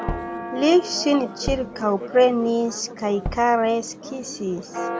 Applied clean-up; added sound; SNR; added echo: none; Church bell + Tap / Bass drum; 9 dB; none.